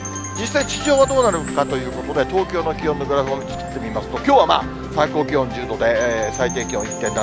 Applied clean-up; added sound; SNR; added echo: none; Ocean + Wind chime / Percussion; 15 dB; none.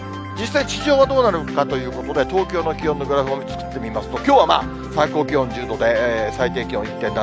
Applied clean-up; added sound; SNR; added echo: none; none; none; none.